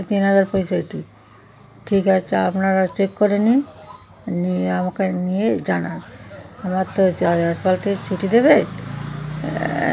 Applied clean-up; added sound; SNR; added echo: none; none; none; none.